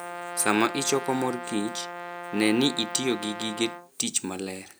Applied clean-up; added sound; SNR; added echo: none; Brass instrument; 10 dB; none.